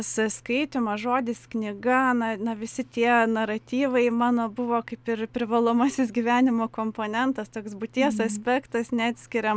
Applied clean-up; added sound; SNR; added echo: none; none; none; none.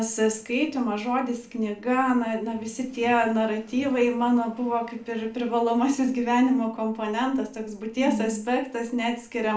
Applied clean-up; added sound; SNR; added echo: neural separator model SepFormer DNS4.